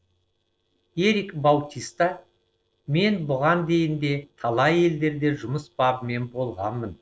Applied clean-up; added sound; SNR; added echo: neural separator model SepFormer DNS4.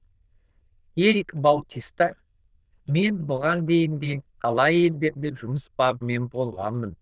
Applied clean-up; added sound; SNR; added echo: neural diffusion model UNIVERSE++.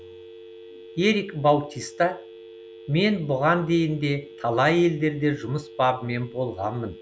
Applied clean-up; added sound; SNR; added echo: none; Telephone; 19 dB; none.